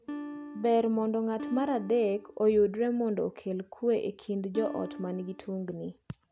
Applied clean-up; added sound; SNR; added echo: none; Acoustic guitar; 12 dB; none.